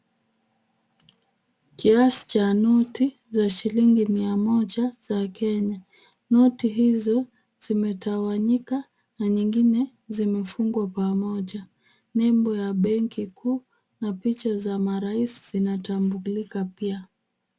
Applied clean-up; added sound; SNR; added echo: none; none; none; none.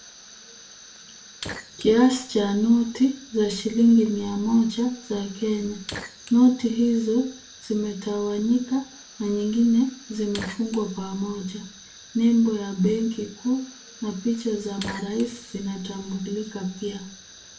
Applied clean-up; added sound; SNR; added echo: none; Fire; 19 dB; reverberation time 0.3 s.